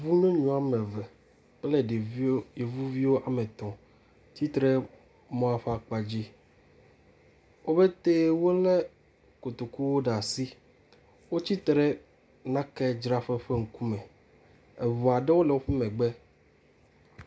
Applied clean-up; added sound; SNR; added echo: none; none; none; none.